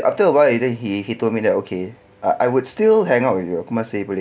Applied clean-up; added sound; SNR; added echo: none; none; none; none.